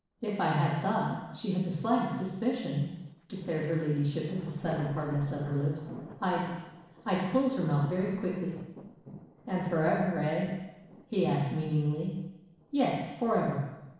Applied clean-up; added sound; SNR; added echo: neural separator model SepFormer DNS4.